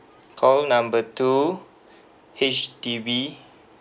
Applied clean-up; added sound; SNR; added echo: none; none; none; none.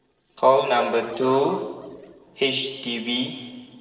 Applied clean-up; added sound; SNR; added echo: neural separator model SepFormer DNS4.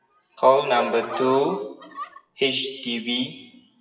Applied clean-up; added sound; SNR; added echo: classical method WPE with log-MMSE.